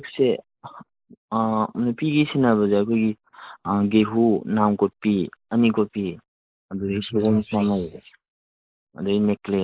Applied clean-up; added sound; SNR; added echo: neural mask model Resemble Enhance denoiser.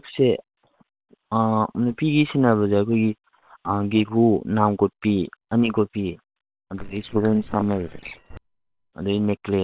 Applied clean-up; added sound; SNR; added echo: neural separator model SepFormer WHAM!.